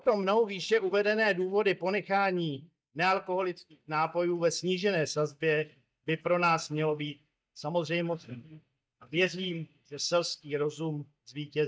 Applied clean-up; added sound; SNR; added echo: neural mask model DeepFilterNet 3.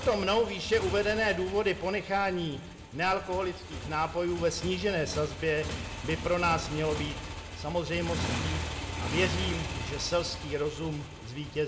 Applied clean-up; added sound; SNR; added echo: none; Motorcycle; 7 dB; reverberation time 0.9 s.